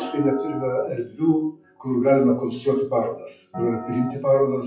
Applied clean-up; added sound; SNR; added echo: classical method WPE with log-MMSE.